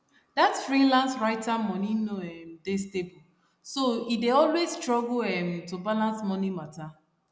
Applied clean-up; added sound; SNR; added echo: none; none; none; none.